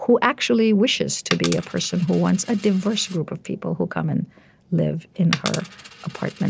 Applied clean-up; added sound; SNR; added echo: none; Coin (dropping); 15 dB; none.